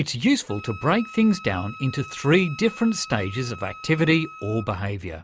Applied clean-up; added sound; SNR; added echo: none; Wind instrument, woodwind instrument; 18 dB; none.